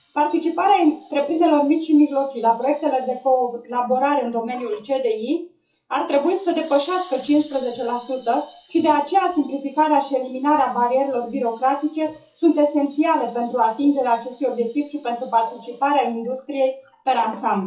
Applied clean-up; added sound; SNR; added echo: classical method WPE with log-MMSE.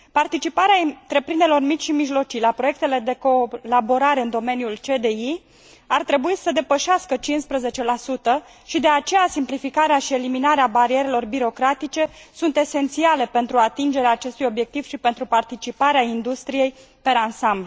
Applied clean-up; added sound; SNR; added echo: none; none; none; none.